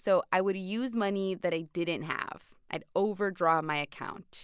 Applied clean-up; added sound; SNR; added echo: none; none; none; none.